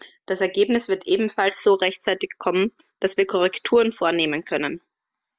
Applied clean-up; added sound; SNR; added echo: none; none; none; none.